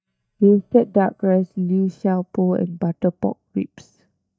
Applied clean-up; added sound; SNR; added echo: neural mask model DeepFilterNet 3.